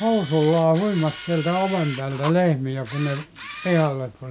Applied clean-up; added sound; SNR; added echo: none; Camera; 9 dB; none.